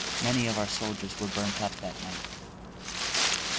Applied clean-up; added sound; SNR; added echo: none; Wind; -1 dB; none.